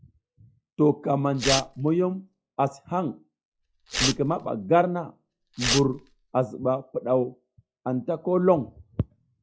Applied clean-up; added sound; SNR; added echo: classical method log-MMSE.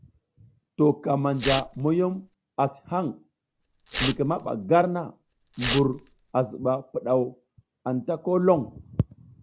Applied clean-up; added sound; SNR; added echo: none; Tearing; 6 dB; none.